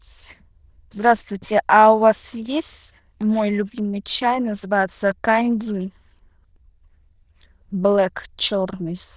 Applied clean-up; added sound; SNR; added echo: neural diffusion model UNIVERSE++.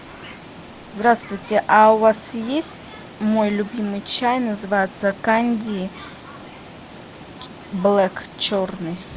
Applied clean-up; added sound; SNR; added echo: none; Water; 18 dB; none.